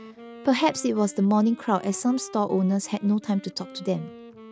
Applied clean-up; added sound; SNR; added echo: none; Wind instrument, woodwind instrument; 20 dB; none.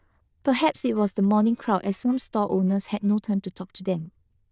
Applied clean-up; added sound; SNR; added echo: neural diffusion model UNIVERSE++.